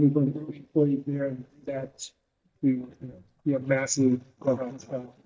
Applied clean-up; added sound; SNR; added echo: neural mask model DeepFilterNet 3.